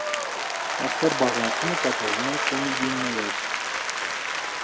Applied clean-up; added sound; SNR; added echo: none; Applause; -3 dB; none.